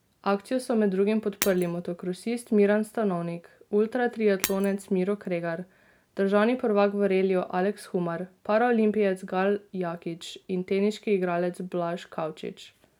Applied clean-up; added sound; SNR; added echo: none; Shatter; 12 dB; none.